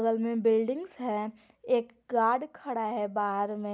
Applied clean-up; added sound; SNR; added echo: none; none; none; none.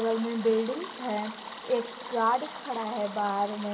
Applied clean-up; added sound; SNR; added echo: none; Stream; 12 dB; reverberation time 2.9 s.